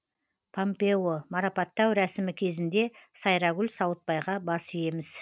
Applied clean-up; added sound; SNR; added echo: none; none; none; none.